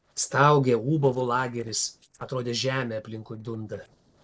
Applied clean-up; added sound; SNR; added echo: neural separator model SepFormer DNS4.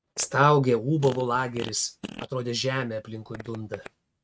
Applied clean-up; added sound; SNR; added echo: neural mask model RNNoise.